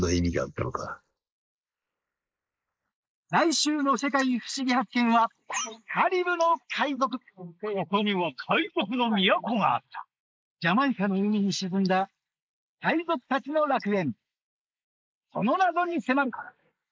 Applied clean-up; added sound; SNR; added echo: neural mask model Resemble Enhance denoiser.